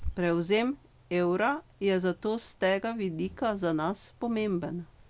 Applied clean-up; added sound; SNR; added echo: none; Bird; 16 dB; none.